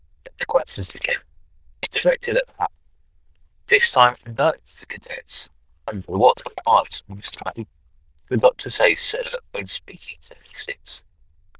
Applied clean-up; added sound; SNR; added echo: neural diffusion model UNIVERSE++.